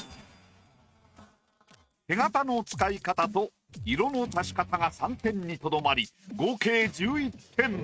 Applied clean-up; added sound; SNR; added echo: neural mask model RNNoise.